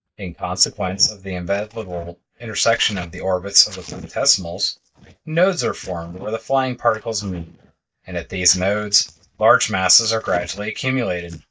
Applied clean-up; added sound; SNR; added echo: neural mask model DeepFilterNet 3.